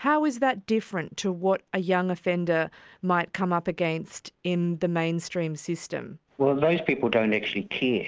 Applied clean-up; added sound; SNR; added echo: none; none; none; none.